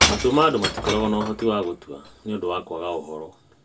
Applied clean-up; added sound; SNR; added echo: none; Shatter / Crushing; 4 dB; reverberation time 0.1 s.